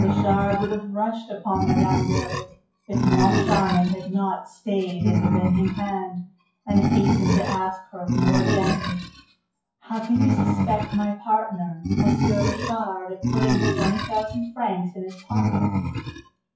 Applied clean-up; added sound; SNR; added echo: classical method WPE with log-MMSE.